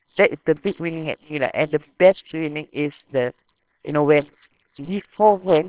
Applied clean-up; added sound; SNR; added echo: neural separator model SepFormer WHAMR!.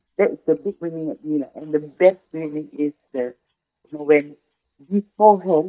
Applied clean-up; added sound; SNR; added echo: neural mask model DeepFilterNet 3.